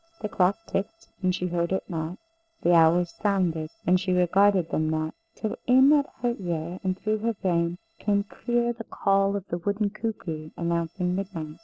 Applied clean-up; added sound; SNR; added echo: neural separator model SepFormer DNS4.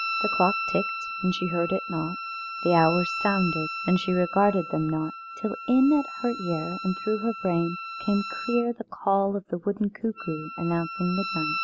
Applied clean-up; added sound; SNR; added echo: none; Wind instrument, woodwind instrument; 7 dB; none.